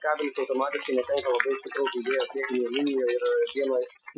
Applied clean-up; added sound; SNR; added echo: classical method Wiener filter.